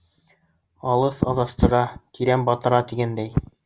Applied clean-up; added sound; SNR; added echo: none; none; none; none.